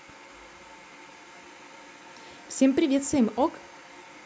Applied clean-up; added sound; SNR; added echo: none; none; none; none.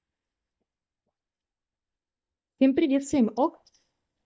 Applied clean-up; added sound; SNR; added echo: neural mask model DeepFilterNet 3.